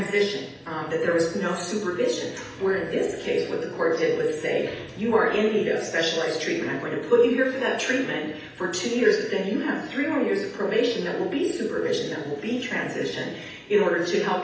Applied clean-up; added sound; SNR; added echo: none; none; none; reverberation time 0.8 s.